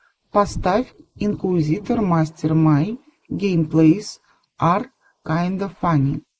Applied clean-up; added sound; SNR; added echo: neural mask model Resemble Enhance denoiser.